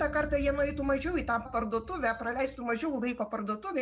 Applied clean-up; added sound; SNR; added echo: none; Boom; 13 dB; none.